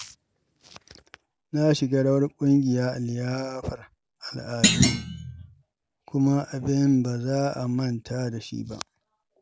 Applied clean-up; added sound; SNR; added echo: none; Thump, thud; -2 dB; none.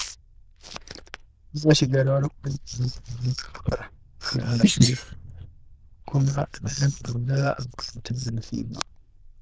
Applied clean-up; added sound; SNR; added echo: neural diffusion model UNIVERSE++.